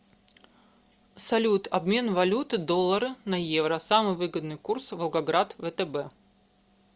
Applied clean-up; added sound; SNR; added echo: none; none; none; none.